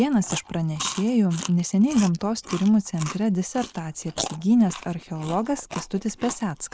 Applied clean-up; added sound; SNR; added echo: neural mask model Resemble Enhance denoiser.